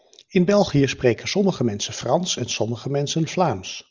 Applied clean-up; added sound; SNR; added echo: none; none; none; none.